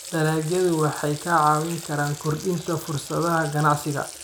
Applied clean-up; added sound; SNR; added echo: none; Water tap, faucet; 15 dB; none.